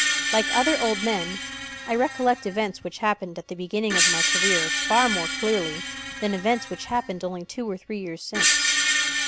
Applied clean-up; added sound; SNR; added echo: none; Screech; 0 dB; none.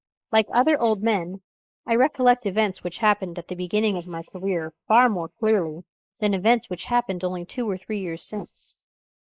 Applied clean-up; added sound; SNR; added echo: neural mask model Resemble Enhance denoiser.